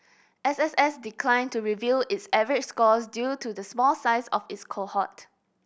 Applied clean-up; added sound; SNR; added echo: none; none; none; none.